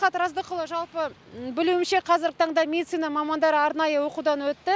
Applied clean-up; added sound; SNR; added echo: none; none; none; none.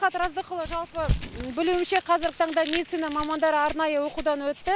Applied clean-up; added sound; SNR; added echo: none; Rattle (instrument) + Crumpling, crinkling / Crushing; 3 dB; none.